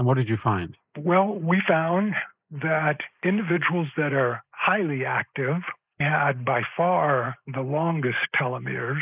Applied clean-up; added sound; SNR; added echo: neural mask model Resemble Enhance denoiser.